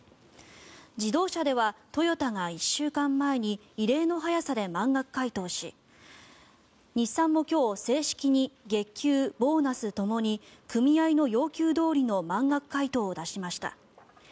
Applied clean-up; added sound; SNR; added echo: none; none; none; none.